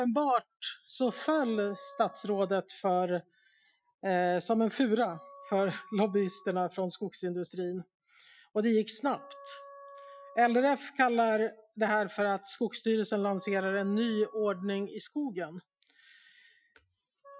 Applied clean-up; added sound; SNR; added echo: classical method Wiener filter.